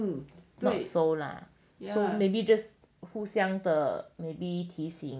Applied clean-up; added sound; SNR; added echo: none; none; none; none.